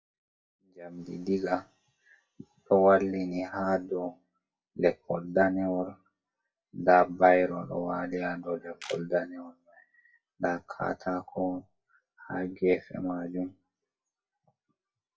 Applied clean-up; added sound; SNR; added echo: classical method WPE with log-MMSE.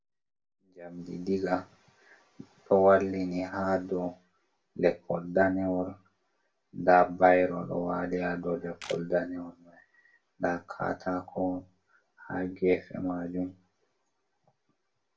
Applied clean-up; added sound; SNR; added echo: none; Camera; 19 dB; reverberation time 0.2 s.